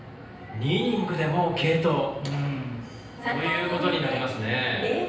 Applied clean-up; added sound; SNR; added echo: none; none; none; reverberation time 0.9 s.